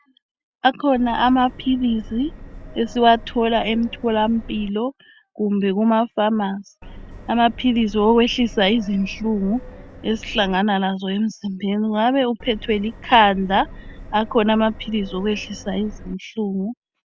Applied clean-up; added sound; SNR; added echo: none; Subway, metro, underground; 16 dB; none.